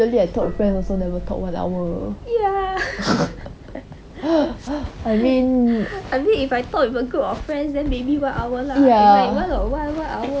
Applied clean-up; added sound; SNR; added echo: none; Gong; 10 dB; none.